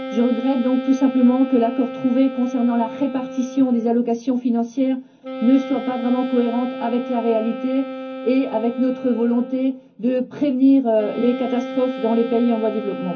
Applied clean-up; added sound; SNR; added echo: none; Wind instrument, woodwind instrument; 11 dB; reverberation time 0.3 s.